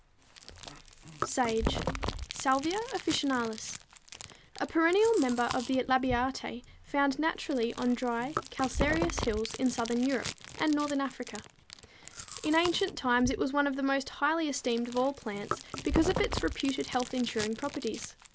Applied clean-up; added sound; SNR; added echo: none; Chewing, mastication; 9 dB; none.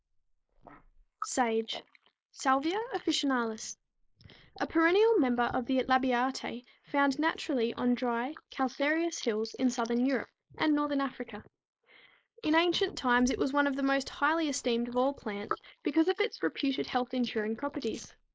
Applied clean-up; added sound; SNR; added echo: neural mask model Resemble Enhance denoiser.